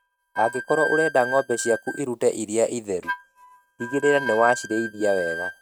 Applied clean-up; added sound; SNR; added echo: neural mask model RNNoise.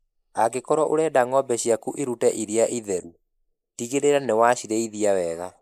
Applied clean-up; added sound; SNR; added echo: neural mask model Resemble Enhance denoiser.